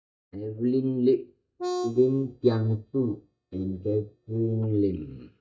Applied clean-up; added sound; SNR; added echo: neural mask model DeepFilterNet 3.